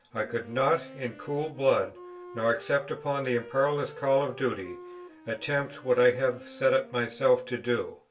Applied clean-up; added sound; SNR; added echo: none; Wind instrument, woodwind instrument; 19 dB; reverberation time 0.2 s.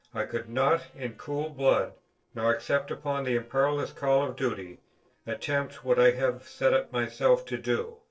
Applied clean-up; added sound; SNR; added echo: neural separator model SepFormer DNS4.